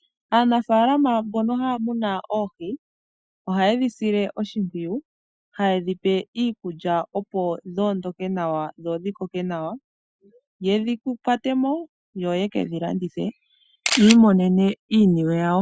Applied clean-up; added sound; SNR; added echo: classical method Wiener filter.